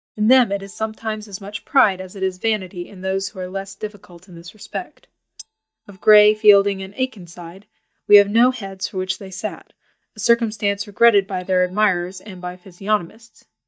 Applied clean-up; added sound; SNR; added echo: neural mask model DeepFilterNet 3.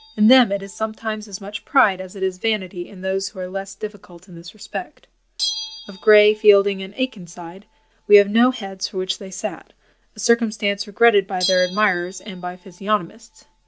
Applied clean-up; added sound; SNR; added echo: none; Bell; 16 dB; none.